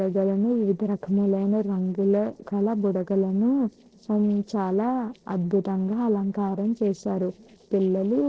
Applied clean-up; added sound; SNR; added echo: neural separator model SepFormer DNS4.